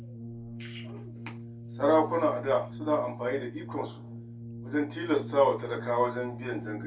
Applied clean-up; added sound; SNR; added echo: none; Brass instrument; 11 dB; reverberation time 0.2 s.